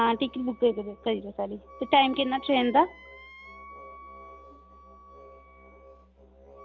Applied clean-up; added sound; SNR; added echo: none; Wind instrument, woodwind instrument + Musical instrument; 19 dB; none.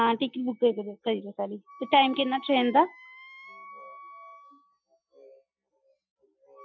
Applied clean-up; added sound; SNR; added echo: classical method Wiener filter.